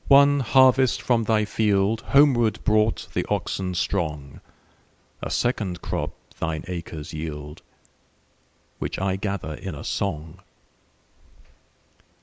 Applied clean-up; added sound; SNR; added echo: none; none; none; none.